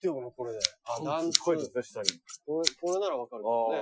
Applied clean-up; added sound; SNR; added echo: classical method Wiener filter.